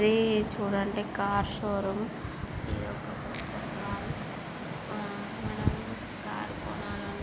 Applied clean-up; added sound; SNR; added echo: none; none; none; none.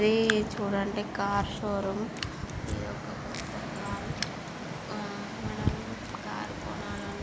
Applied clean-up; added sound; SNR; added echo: none; Raindrop; 13 dB; none.